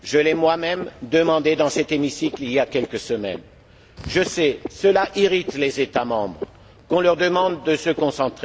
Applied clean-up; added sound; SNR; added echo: none; Frog; 15 dB; none.